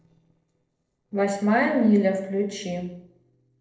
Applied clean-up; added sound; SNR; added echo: neural separator model SepFormer DNS4.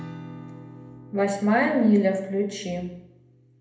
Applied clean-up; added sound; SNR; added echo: none; Acoustic guitar / Strum; 18 dB; reverberation time 0.7 s.